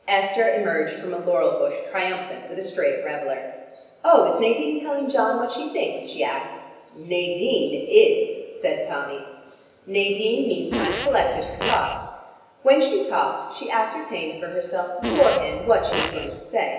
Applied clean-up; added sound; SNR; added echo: none; Fart; 5 dB; reverberation time 1.0 s.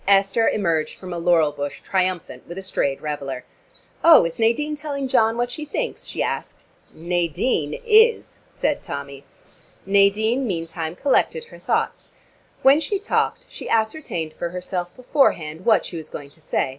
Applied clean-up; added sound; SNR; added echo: none; none; none; none.